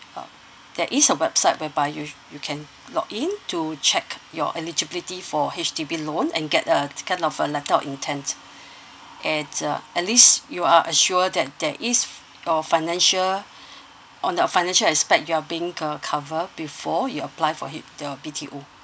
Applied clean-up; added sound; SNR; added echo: none; none; none; none.